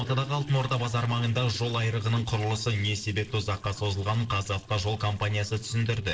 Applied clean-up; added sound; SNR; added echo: neural separator model SepFormer DNS4.